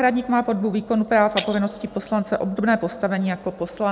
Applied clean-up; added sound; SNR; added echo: none; Shatter; 17 dB; none.